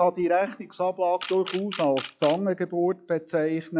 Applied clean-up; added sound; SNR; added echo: classical method log-MMSE.